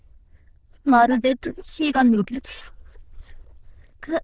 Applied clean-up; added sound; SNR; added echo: neural diffusion model UNIVERSE++.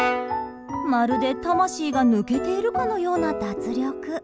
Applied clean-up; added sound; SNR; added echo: none; Brass instrument; 11 dB; none.